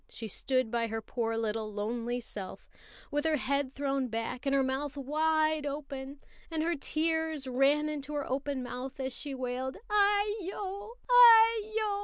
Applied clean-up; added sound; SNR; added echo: none; none; none; none.